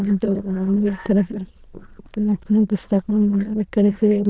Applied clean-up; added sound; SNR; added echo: neural diffusion model UNIVERSE++.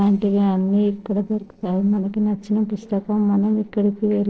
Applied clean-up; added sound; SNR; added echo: neural separator model SepFormer DNS4.